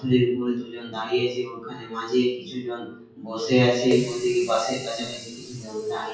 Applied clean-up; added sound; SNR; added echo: classical method WPE with log-MMSE.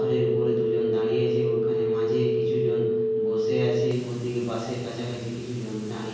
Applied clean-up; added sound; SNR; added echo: none; Telephone; -2 dB; reverberation time 1.3 s.